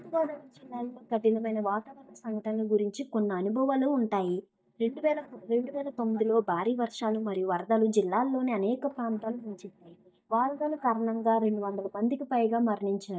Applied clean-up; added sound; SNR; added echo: neural mask model DeepFilterNet 3.